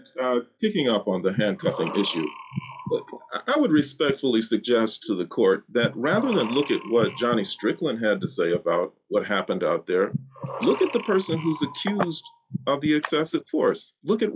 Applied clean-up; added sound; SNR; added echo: classical method log-MMSE.